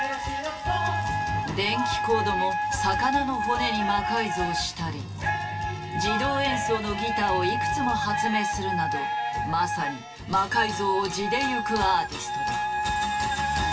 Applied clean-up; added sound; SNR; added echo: none; Wind instrument, woodwind instrument; 1 dB; reverberation time 0.2 s.